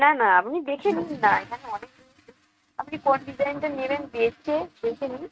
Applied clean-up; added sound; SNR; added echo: neural mask model RNNoise.